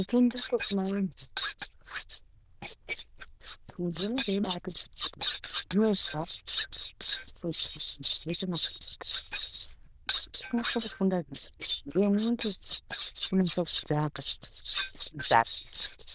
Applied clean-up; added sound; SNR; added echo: neural diffusion model UNIVERSE++.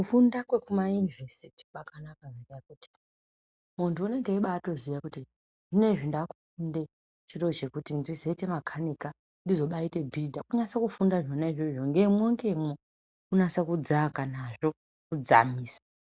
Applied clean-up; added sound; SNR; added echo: none; none; none; none.